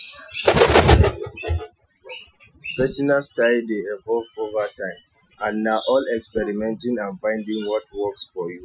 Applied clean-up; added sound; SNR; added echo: classical method Wiener filter.